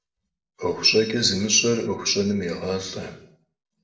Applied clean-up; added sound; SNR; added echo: neural separator model SepFormer DNS4.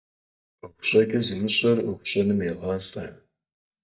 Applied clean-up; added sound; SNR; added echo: neural mask model DeepFilterNet 3.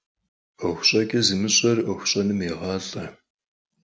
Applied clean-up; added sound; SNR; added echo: none; none; none; none.